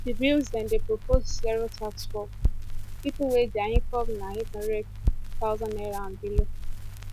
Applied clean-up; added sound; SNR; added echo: none; Crackle; -1 dB; none.